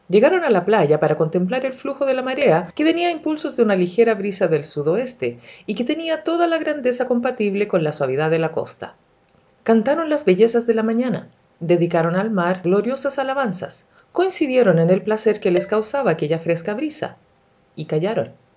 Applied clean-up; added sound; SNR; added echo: none; Dishes, pots, and pans; 18 dB; none.